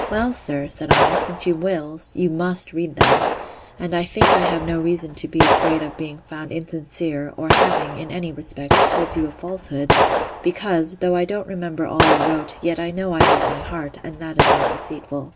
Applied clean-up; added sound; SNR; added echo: none; Gunshot, gunfire; -3 dB; none.